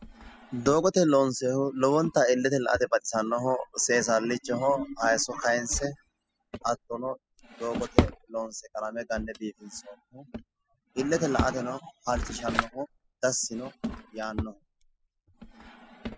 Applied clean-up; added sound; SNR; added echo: classical method spectral subtraction.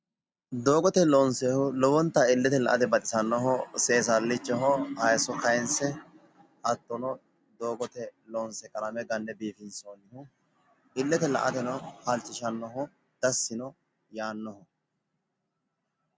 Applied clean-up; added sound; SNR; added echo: none; none; none; none.